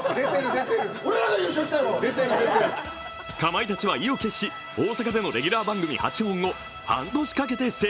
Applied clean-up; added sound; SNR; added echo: none; Bowed string instrument; 14 dB; none.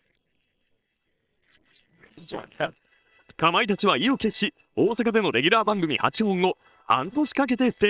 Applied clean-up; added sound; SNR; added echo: neural separator model SepFormer WHAM!.